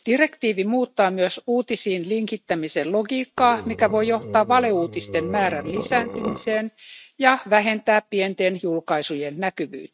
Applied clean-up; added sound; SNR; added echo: neural mask model RNNoise.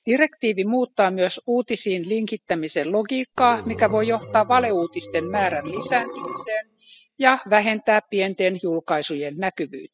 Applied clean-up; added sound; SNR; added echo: classical method spectral subtraction.